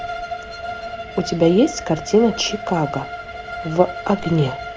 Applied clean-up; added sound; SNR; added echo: none; Bowed string instrument; 10 dB; none.